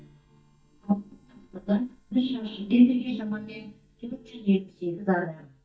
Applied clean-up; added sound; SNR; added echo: neural mask model DeepFilterNet 3.